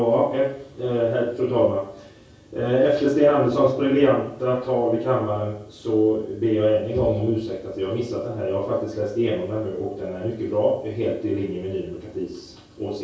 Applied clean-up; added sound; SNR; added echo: none; none; none; reverberation time 0.6 s.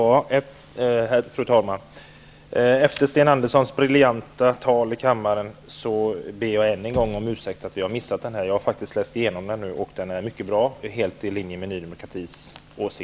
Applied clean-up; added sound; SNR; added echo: none; none; none; none.